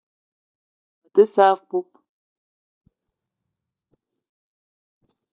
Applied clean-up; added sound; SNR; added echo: neural mask model DeepFilterNet 3.